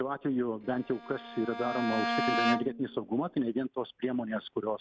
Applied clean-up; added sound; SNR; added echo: none; Bowed string instrument; 3 dB; none.